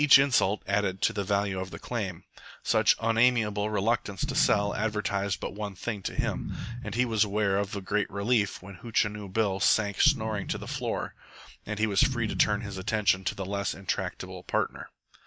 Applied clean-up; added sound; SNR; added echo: neural mask model DeepFilterNet 3.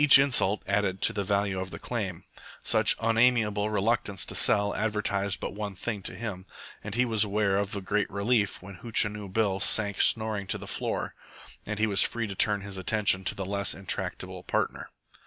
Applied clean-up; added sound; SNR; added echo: none; none; none; none.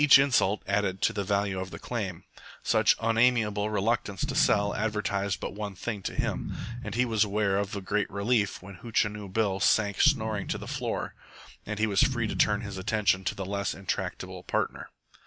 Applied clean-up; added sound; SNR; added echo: none; Explosion; 7 dB; none.